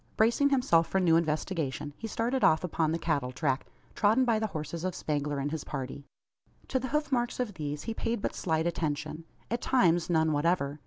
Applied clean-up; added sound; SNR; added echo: none; none; none; none.